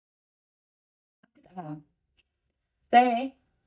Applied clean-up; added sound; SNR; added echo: neural mask model DeepFilterNet 3.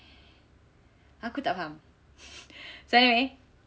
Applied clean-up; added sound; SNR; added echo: none; none; none; none.